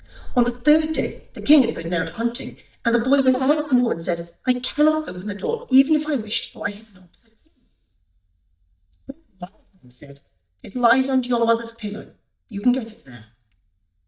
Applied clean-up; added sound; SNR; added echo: neural mask model DeepFilterNet 3.